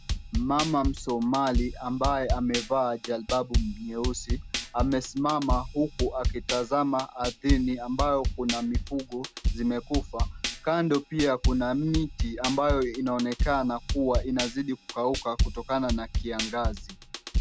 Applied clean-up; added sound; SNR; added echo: none; Drum kit; 3 dB; none.